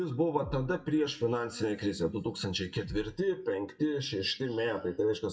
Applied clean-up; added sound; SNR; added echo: classical method WPE with log-MMSE.